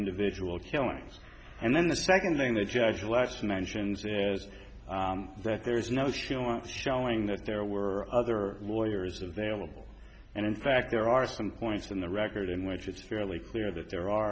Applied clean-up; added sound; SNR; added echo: none; none; none; none.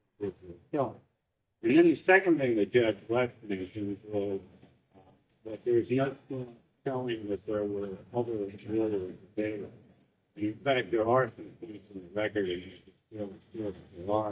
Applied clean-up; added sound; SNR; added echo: neural mask model DeepFilterNet 3.